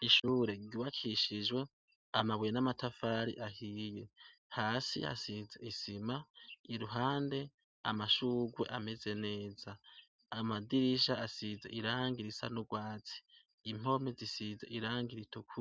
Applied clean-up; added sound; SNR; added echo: none; none; none; none.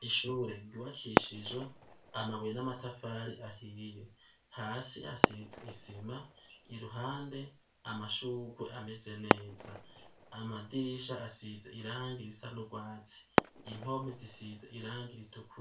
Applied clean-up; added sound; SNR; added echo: none; Fireworks; -2 dB; reverberation time 0.3 s.